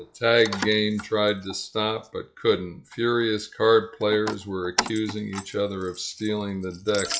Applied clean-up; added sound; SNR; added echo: classical method log-MMSE.